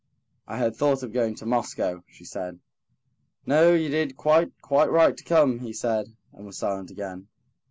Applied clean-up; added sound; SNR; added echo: none; none; none; none.